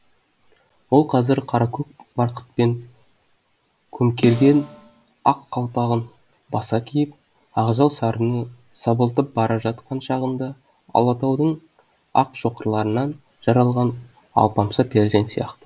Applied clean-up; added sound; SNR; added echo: none; Snare drum; 12 dB; none.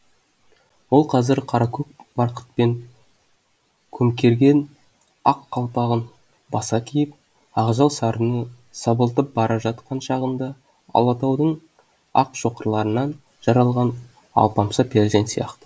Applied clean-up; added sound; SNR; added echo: none; none; none; none.